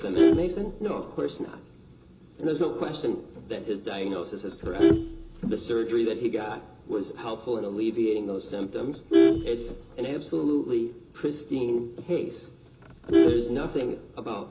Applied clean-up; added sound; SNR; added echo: none; Vehicle horn, car horn, honking; 0 dB; reverberation time 0.2 s.